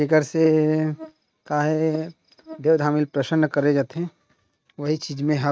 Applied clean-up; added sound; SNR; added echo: neural mask model RNNoise.